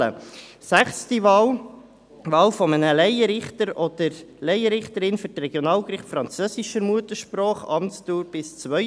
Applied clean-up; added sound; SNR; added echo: none; none; none; none.